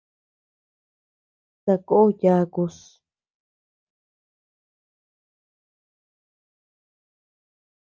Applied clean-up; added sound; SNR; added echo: none; none; none; none.